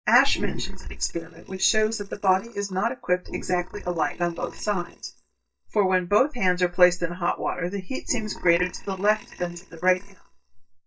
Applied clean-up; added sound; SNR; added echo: neural mask model DeepFilterNet 3.